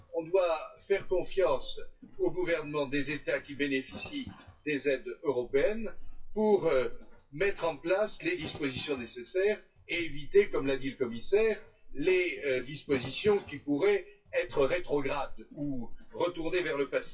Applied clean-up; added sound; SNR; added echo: classical method WPE with log-MMSE.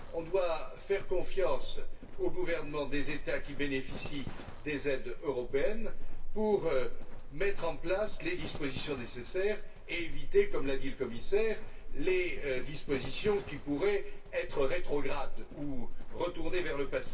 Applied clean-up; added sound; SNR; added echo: none; Livestock, farm animals, working animals; -2 dB; reverberation time 0.2 s.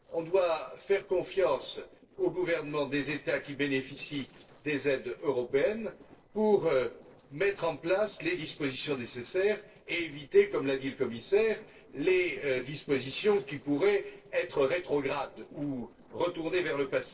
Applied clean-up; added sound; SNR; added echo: neural separator model SepFormer DNS4.